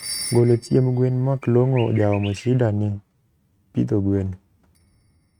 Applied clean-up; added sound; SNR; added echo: neural mask model RNNoise.